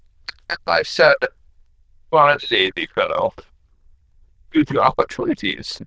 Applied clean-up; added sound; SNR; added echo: neural diffusion model UNIVERSE++.